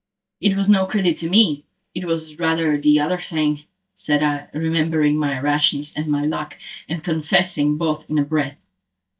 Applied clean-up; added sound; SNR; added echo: neural mask model DeepFilterNet 3.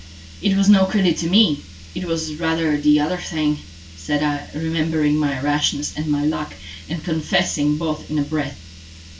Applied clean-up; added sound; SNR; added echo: none; Car; 18 dB; reverberation time 0.2 s.